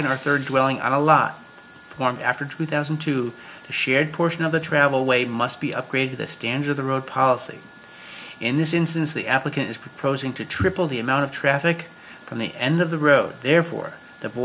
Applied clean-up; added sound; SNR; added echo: none; none; none; none.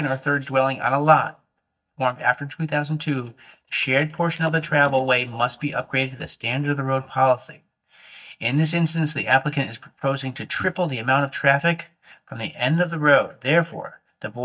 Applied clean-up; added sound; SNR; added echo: neural mask model DeepFilterNet 3.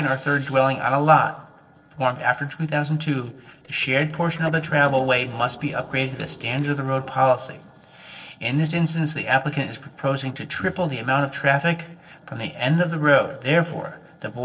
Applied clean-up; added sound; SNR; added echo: neural separator model SepFormer DNS4.